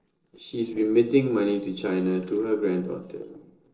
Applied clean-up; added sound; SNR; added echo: neural separator model SepFormer DNS4.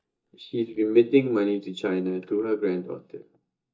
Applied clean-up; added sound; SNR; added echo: neural mask model DeepFilterNet 3.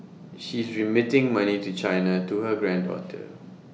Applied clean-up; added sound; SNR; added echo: none; none; none; none.